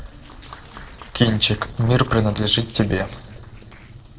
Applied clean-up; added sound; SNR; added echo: neural separator model SepFormer DNS4.